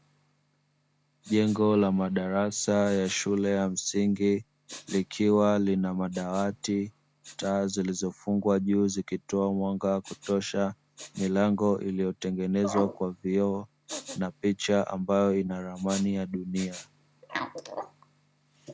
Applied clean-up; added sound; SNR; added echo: none; Respiratory sounds; 17 dB; none.